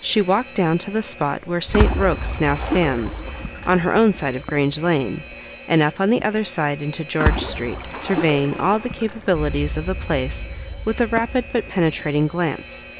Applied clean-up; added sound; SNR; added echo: none; Alarm + Splash, splatter; 7 dB; none.